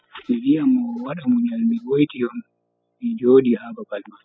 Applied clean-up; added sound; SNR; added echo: classical method spectral subtraction.